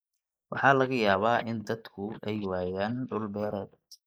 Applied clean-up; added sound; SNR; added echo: neural mask model Resemble Enhance denoiser.